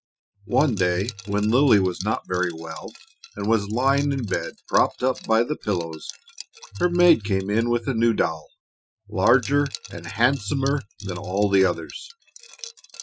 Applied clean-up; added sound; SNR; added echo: classical method Wiener filter.